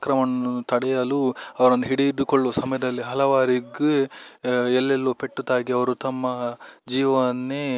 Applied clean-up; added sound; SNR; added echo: none; none; none; none.